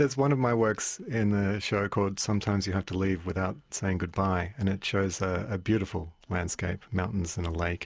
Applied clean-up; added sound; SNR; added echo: none; none; none; none.